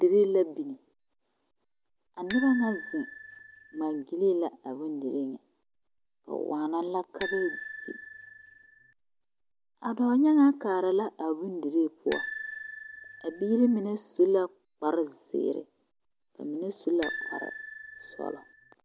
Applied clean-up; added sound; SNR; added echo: none; Bicycle bell; -4 dB; none.